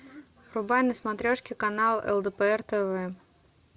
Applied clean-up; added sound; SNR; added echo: none; none; none; none.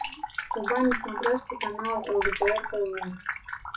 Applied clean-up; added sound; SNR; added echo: classical method WPE with log-MMSE.